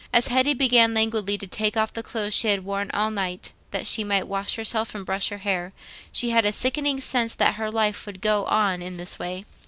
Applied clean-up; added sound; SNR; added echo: none; none; none; none.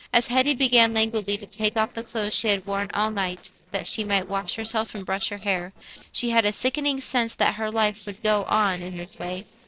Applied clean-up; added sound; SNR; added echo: neural separator model SepFormer DNS4.